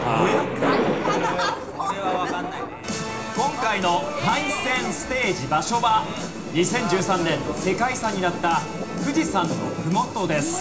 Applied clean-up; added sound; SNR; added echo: none; Thunder; 6 dB; reverberation time 0.4 s.